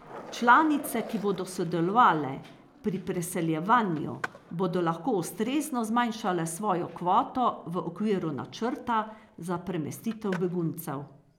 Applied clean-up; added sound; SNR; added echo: none; Skateboard; 20 dB; none.